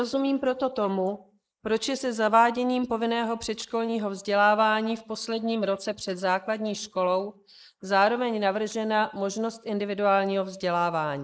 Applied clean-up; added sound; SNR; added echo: neural mask model Resemble Enhance denoiser.